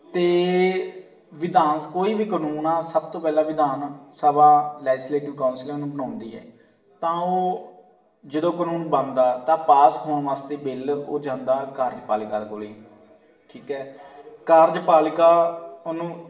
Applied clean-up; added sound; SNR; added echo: none; none; none; reverberation time 0.8 s.